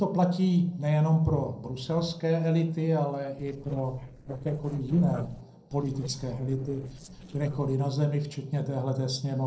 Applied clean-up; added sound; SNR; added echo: neural separator model SepFormer DNS4.